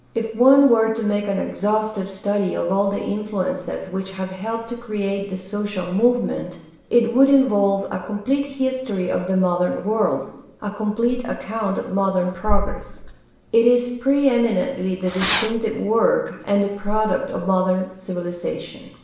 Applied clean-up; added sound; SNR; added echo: none; Fireworks; 1 dB; reverberation time 0.9 s.